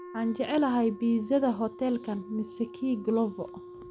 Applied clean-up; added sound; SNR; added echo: none; Wind instrument, woodwind instrument; 16 dB; none.